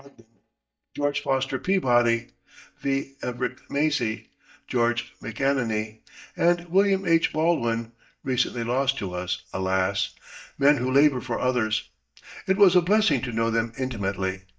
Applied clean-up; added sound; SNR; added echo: neural mask model DeepFilterNet 3.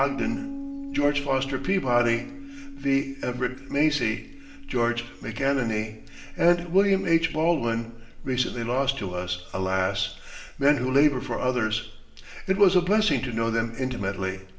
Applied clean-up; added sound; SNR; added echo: none; Piano; 16 dB; reverberation time 0.7 s.